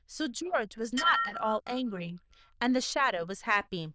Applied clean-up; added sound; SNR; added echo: neural diffusion model UNIVERSE++.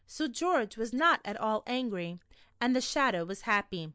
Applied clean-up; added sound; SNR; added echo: neural mask model Resemble Enhance denoiser.